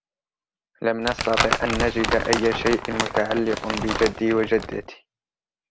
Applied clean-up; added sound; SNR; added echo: none; Crumpling, crinkling; 2 dB; none.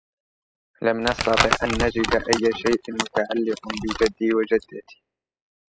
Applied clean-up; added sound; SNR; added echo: classical method spectral subtraction.